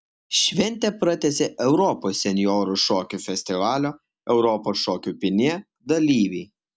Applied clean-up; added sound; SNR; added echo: none; none; none; none.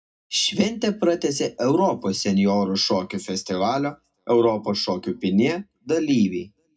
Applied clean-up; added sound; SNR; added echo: none; none; none; reverberation time 0.2 s.